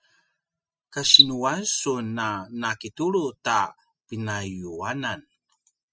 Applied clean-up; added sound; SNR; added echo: classical method spectral subtraction.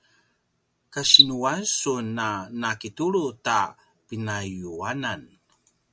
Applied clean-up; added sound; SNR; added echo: none; Cricket; 0 dB; none.